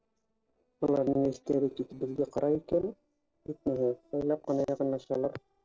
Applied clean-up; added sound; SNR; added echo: neural separator model SepFormer DNS4.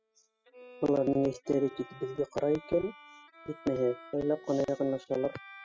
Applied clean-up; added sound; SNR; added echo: classical method spectral subtraction.